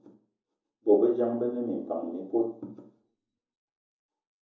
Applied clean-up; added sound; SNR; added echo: none; none; none; reverberation time 1.0 s.